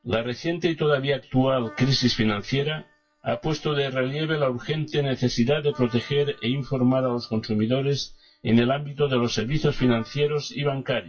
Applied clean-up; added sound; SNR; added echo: classical method WPE with log-MMSE.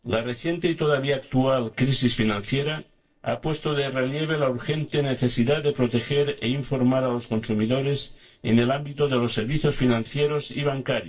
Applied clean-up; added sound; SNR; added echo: neural separator model SepFormer DNS4.